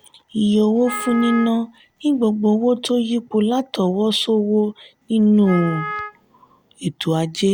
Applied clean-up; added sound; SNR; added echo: none; Wind instrument, woodwind instrument; 12 dB; none.